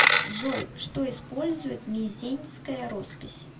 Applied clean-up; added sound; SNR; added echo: none; Coin (dropping); -2 dB; reverberation time 0.1 s.